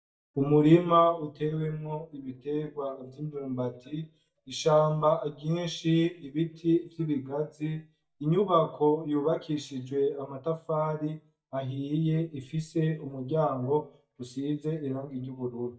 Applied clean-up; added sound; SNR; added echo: neural mask model DeepFilterNet 3.